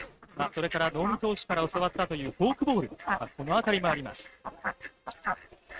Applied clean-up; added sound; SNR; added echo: neural mask model RNNoise.